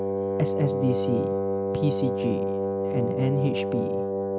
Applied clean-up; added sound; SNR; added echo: none; Wind instrument, woodwind instrument; -2 dB; none.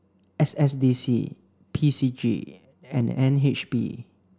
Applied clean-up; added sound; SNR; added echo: none; none; none; none.